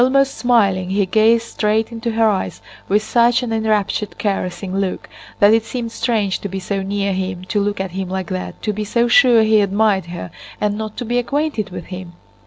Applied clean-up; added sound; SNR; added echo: none; none; none; none.